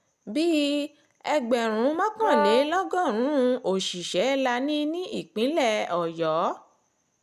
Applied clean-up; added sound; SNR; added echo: none; Brass instrument; 2 dB; none.